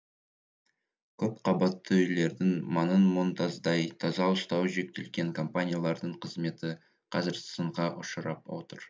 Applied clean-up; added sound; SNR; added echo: none; none; none; none.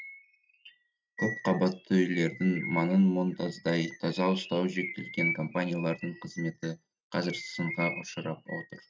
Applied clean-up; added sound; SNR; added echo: neural mask model RNNoise.